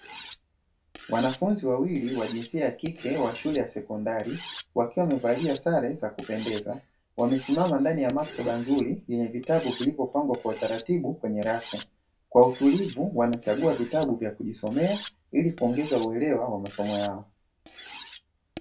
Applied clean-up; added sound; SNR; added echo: none; Cutlery, silverware; 11 dB; reverberation time 0.2 s.